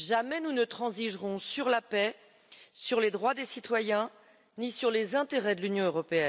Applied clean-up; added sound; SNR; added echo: none; none; none; none.